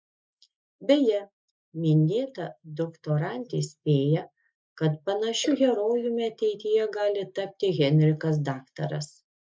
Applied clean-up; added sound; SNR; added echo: neural mask model Resemble Enhance denoiser.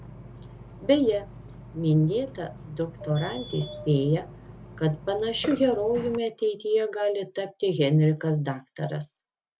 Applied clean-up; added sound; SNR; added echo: none; Burping, eructation; 17 dB; none.